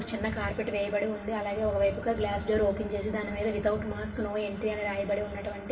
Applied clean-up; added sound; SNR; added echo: none; none; none; reverberation time 2.7 s.